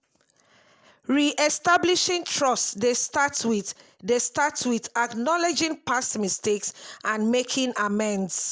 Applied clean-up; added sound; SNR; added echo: none; none; none; none.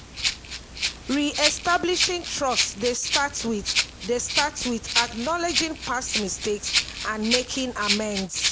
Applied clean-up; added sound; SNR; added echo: none; Rattle (instrument); 1 dB; none.